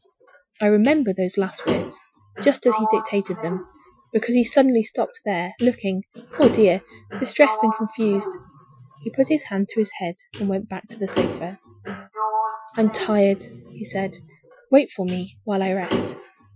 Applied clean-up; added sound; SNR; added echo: classical method Wiener filter.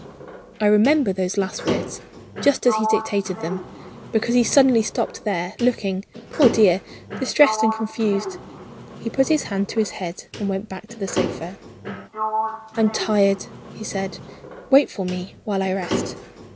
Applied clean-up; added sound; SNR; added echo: none; Sliding door; 8 dB; none.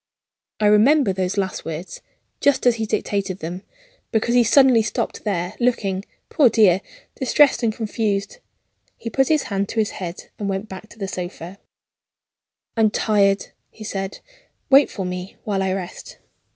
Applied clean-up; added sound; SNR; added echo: none; none; none; none.